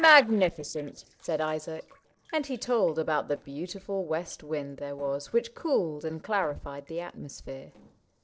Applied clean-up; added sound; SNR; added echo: neural separator model SepFormer DNS4.